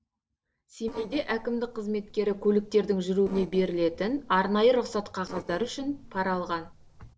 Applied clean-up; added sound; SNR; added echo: neural separator model SepFormer DNS4.